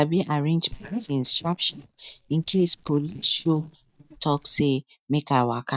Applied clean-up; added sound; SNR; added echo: neural mask model DeepFilterNet 3.